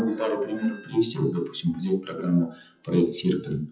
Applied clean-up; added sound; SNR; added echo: classical method WPE with log-MMSE.